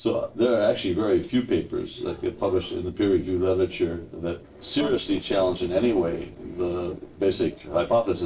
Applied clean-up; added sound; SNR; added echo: neural separator model SepFormer DNS4.